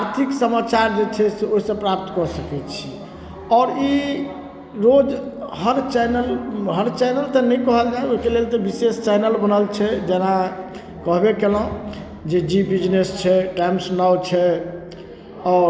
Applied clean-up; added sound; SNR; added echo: none; none; none; none.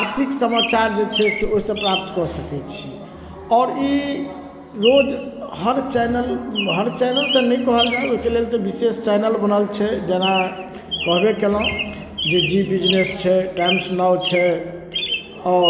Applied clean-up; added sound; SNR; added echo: none; Chirp, tweet; 8 dB; none.